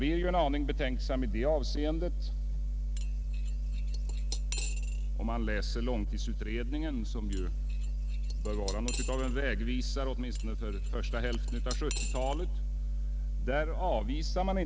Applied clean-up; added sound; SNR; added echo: none; Cutlery, silverware / Dishes, pots, and pans; 16 dB; none.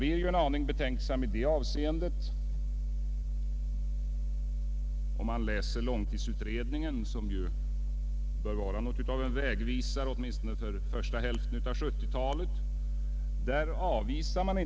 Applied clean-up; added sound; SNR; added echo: none; none; none; none.